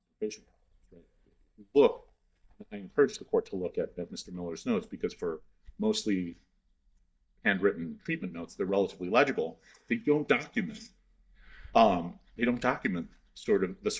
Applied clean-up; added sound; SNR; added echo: neural mask model DeepFilterNet 3.